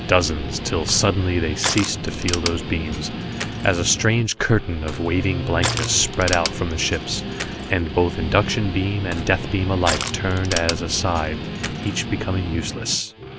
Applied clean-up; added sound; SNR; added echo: none; Crushing + Guitar; 5 dB; none.